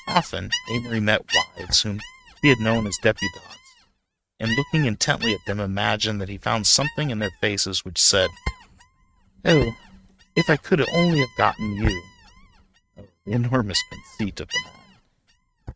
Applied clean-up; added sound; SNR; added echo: neural mask model RNNoise.